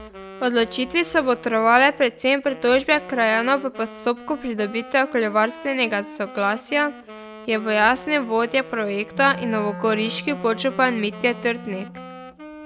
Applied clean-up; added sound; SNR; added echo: none; Wind instrument, woodwind instrument + Wind instrument, woodwind instrument; 15 dB; none.